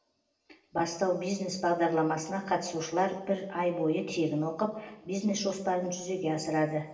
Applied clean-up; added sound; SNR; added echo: none; none; none; reverberation time 0.9 s.